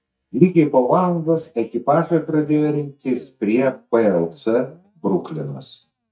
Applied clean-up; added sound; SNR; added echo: neural mask model DeepFilterNet 3.